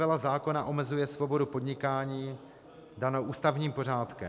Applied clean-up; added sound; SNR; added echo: none; none; none; none.